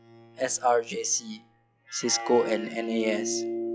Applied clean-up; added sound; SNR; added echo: classical method log-MMSE.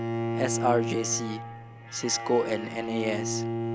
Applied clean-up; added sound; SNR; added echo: none; Bowed string instrument; 2 dB; none.